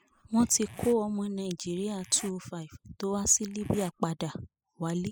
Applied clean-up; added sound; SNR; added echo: classical method spectral subtraction.